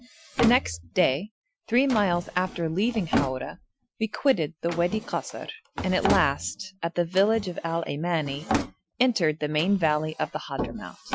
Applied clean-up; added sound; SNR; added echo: classical method Wiener filter.